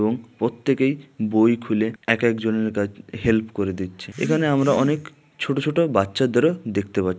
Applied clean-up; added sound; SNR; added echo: none; none; none; none.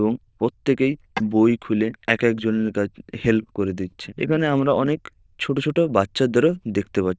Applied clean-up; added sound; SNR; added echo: neural diffusion model UNIVERSE++.